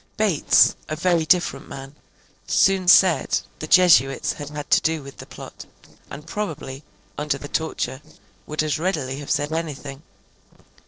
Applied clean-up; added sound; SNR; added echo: neural separator model SepFormer DNS4.